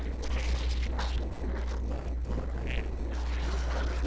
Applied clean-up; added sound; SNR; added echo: neural separator model SepFormer DNS4.